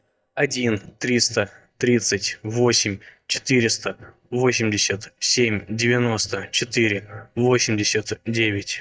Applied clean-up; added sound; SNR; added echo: neural mask model DeepFilterNet 3.